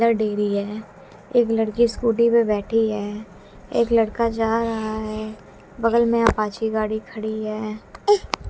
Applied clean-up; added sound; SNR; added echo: none; none; none; none.